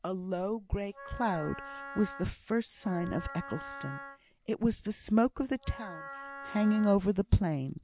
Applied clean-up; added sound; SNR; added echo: none; Wind instrument, woodwind instrument; 13 dB; none.